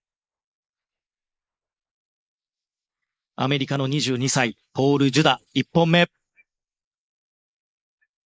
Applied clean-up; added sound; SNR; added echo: neural mask model Resemble Enhance denoiser.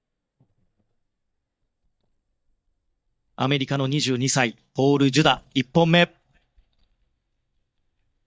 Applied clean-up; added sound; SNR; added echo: neural mask model DeepFilterNet 3.